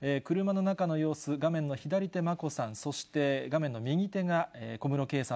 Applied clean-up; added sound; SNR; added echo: none; none; none; none.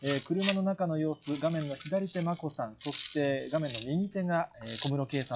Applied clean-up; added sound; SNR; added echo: classical method log-MMSE.